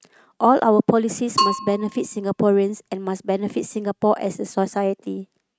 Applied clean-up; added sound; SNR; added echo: neural mask model RNNoise.